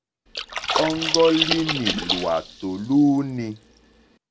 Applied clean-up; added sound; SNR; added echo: none; Splash, splatter; 4 dB; none.